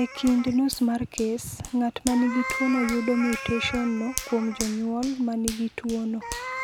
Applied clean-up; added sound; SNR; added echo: none; Meow + Hands; 10 dB; none.